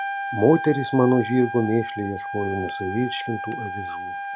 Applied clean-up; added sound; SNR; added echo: none; Trumpet; 7 dB; none.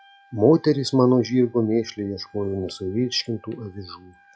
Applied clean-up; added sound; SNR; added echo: classical method log-MMSE.